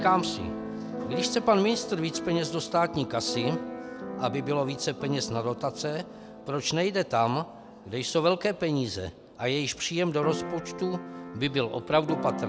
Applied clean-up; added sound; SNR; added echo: none; Keyboard (musical); 9 dB; none.